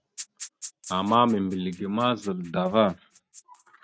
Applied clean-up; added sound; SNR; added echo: neural mask model RNNoise.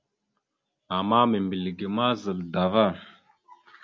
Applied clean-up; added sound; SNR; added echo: none; none; none; none.